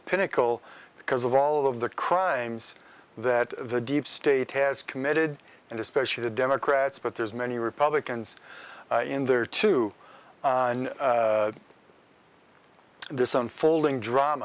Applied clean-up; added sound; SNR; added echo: none; none; none; none.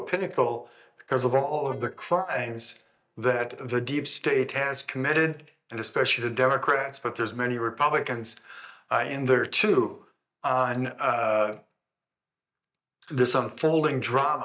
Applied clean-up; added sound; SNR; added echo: neural mask model DeepFilterNet 3.